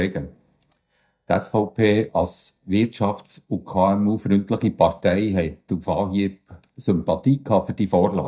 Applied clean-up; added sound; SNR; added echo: neural mask model DeepFilterNet 3.